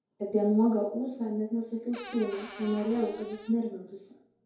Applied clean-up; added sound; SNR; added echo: none; Cupboard open or close / Door; 14 dB; reverberation time 2.3 s.